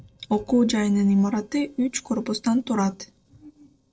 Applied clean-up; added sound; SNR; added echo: neural separator model SepFormer DNS4.